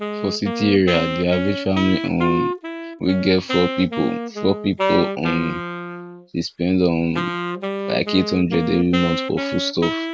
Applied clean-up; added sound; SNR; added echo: none; Wind instrument, woodwind instrument; 5 dB; none.